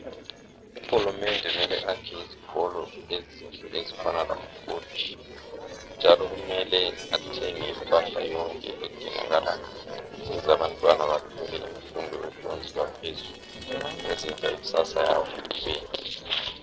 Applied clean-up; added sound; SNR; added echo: neural separator model SepFormer DNS4.